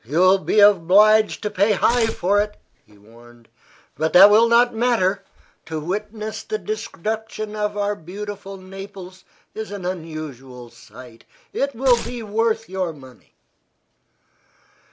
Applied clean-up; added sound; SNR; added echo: none; Tearing; 9 dB; none.